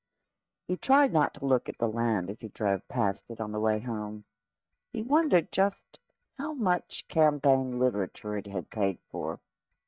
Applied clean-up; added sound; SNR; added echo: neural mask model DeepFilterNet 3.